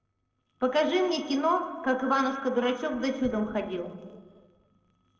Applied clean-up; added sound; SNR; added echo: neural separator model SepFormer DNS4.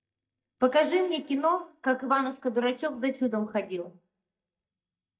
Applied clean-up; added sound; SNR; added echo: neural mask model DeepFilterNet 3.